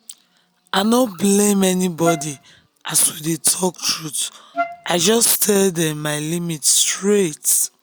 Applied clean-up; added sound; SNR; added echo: none; Wind instrument, woodwind instrument; 8 dB; none.